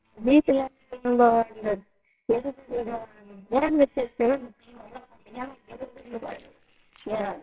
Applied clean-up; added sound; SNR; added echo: neural separator model SepFormer WHAMR!.